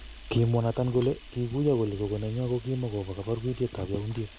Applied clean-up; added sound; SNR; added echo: none; Camera; 16 dB; none.